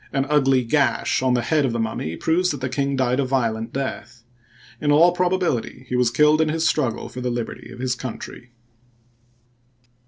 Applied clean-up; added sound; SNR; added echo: none; none; none; none.